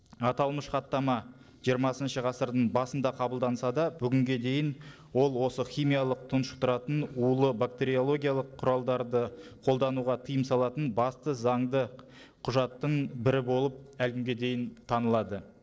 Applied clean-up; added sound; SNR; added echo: neural separator model SepFormer DNS4.